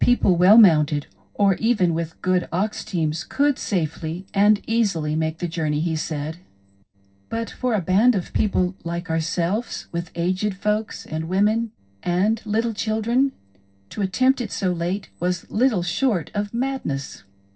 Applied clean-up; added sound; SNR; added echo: neural separator model SepFormer DNS4.